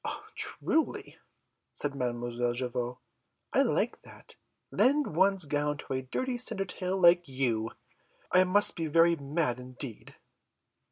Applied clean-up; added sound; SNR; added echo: none; none; none; none.